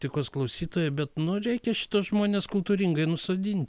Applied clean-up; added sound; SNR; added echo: none; none; none; none.